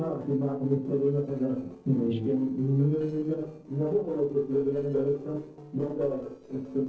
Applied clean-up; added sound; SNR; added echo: neural separator model SepFormer DNS4.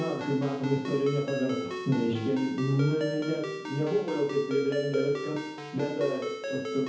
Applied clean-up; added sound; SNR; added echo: none; Ringtone; 7 dB; reverberation time 0.7 s.